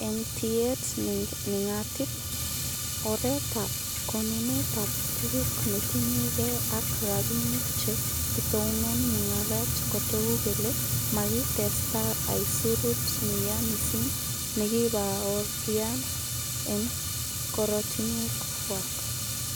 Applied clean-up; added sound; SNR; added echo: none; Fire; -2 dB; none.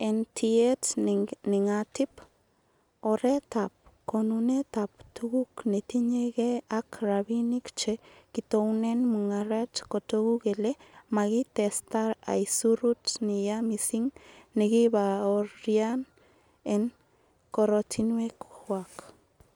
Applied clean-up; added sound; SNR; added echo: none; none; none; none.